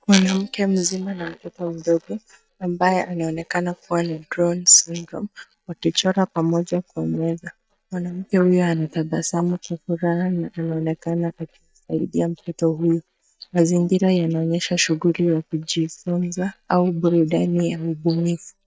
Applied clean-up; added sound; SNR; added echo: neural mask model DeepFilterNet 3.